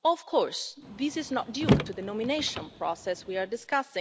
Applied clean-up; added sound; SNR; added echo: none; Car; 2 dB; none.